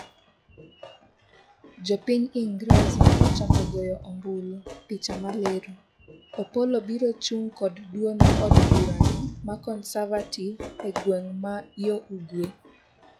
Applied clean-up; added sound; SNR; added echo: classical method log-MMSE.